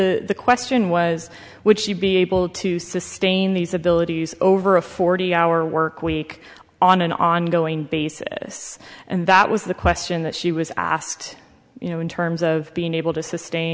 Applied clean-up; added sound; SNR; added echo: none; none; none; none.